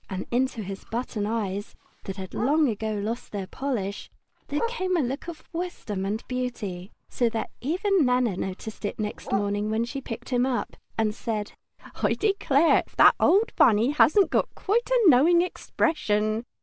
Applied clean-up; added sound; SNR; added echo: none; Bark; 19 dB; none.